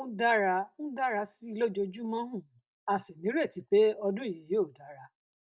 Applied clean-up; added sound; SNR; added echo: none; none; none; none.